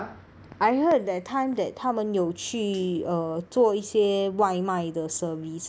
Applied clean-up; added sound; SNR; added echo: none; none; none; none.